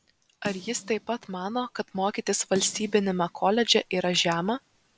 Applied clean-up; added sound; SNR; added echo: none; Snare drum; 19 dB; none.